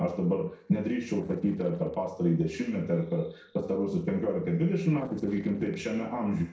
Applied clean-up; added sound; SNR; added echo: neural separator model SepFormer DNS4.